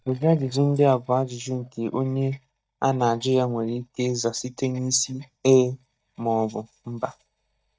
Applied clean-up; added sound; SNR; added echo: neural mask model DeepFilterNet 3.